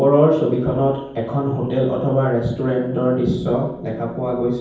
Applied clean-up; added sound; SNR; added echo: none; Organ; 17 dB; reverberation time 0.9 s.